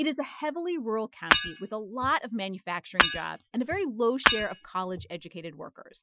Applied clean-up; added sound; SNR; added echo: classical method Wiener filter.